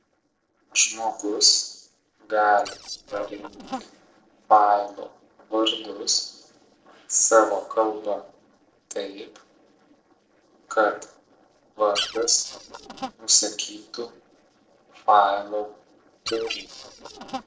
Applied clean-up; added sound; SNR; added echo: neural separator model SepFormer DNS4.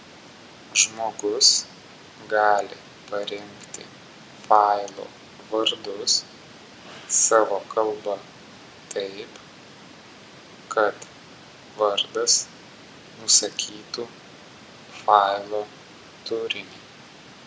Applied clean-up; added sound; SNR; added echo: none; none; none; none.